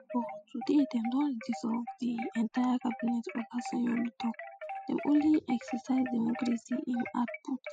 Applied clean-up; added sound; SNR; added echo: classical method spectral subtraction.